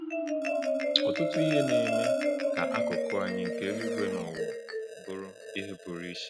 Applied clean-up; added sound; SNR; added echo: none; Marimba, xylophone; -5 dB; none.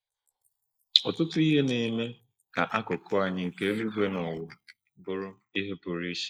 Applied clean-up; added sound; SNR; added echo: neural mask model Resemble Enhance denoiser.